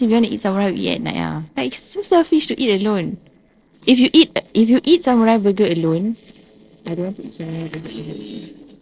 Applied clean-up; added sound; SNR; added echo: neural separator model SepFormer DNS4.